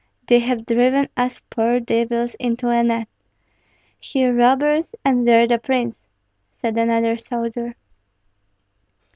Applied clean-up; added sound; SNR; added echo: none; none; none; none.